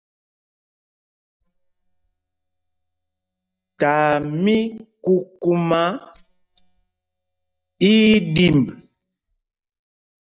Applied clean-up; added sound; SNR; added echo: neural mask model DeepFilterNet 3.